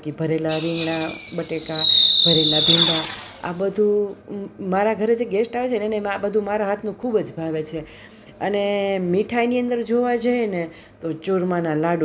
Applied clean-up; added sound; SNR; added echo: none; Fireworks; -2 dB; none.